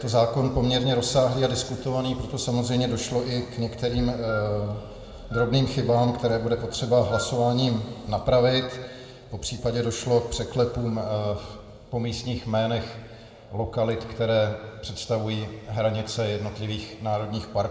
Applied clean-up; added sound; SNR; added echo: none; Wind instrument, woodwind instrument; 13 dB; reverberation time 1.9 s.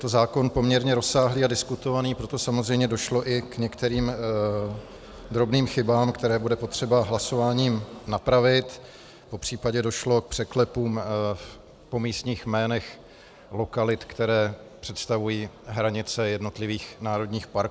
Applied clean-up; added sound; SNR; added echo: none; none; none; none.